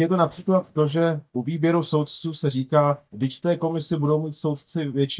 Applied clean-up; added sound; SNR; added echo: neural mask model DeepFilterNet 3.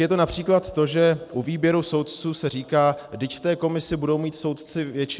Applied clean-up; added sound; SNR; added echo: none; none; none; none.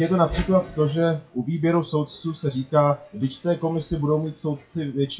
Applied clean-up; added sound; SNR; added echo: classical method WPE with log-MMSE.